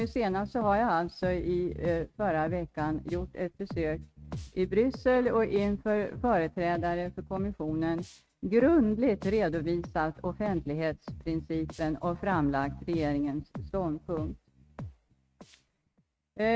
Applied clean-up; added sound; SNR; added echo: neural mask model RNNoise.